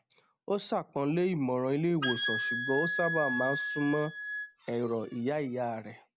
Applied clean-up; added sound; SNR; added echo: none; Wind instrument, woodwind instrument; 3 dB; none.